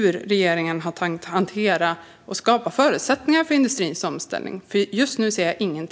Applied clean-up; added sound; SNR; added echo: none; none; none; none.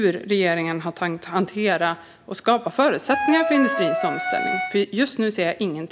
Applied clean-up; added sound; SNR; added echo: none; Wind instrument, woodwind instrument; 2 dB; none.